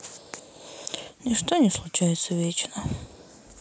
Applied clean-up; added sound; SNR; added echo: none; none; none; none.